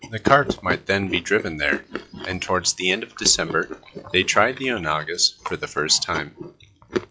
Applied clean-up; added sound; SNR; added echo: classical method log-MMSE.